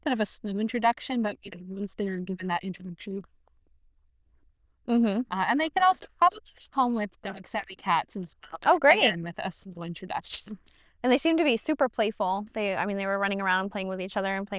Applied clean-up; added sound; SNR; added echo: neural diffusion model UNIVERSE++.